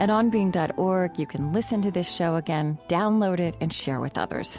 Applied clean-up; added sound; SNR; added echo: none; none; none; none.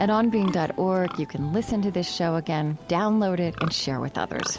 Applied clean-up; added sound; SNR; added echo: none; Livestock, farm animals, working animals; 16 dB; none.